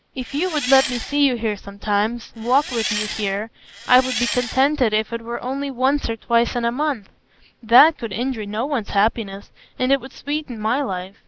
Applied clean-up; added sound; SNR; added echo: none; Engine; 8 dB; none.